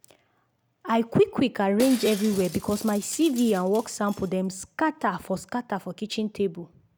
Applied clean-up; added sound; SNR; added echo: none; Shatter; 15 dB; none.